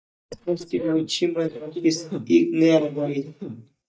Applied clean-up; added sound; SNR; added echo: neural mask model DeepFilterNet 3.